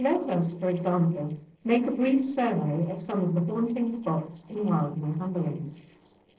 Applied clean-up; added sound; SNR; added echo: neural separator model SepFormer DNS4.